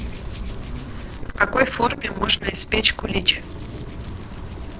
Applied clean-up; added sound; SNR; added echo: neural separator model SepFormer DNS4.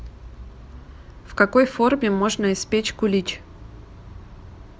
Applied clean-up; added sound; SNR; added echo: none; none; none; none.